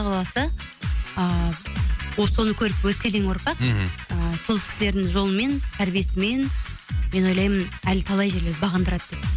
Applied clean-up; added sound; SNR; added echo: none; none; none; none.